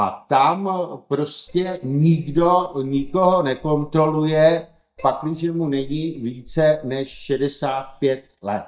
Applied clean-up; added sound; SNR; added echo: neural mask model DeepFilterNet 3.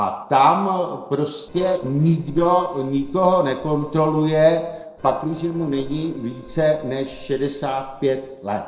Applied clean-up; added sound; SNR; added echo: neural separator model SepFormer DNS4.